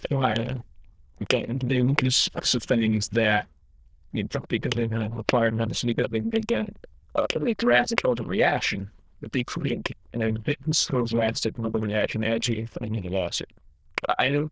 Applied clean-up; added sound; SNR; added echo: neural diffusion model UNIVERSE++.